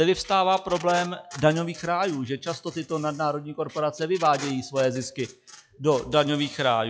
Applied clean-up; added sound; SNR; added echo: classical method log-MMSE.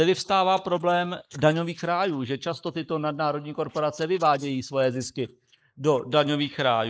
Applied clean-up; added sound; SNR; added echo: neural mask model Resemble Enhance denoiser.